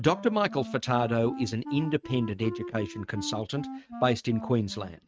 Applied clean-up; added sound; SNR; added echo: neural mask model RNNoise.